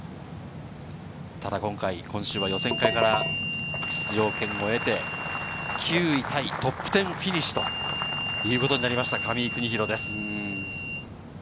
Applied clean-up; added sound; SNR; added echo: none; Harmonica; 3 dB; none.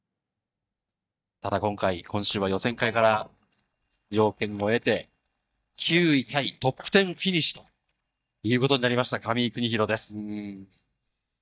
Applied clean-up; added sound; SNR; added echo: neural mask model DeepFilterNet 3.